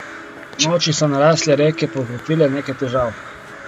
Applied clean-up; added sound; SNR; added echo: none; Musical instrument + Crow; 15 dB; none.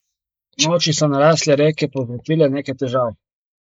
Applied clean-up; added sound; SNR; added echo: neural mask model Resemble Enhance denoiser.